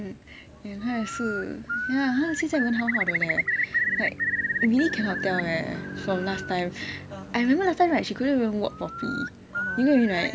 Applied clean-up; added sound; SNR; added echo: none; Bird; 5 dB; none.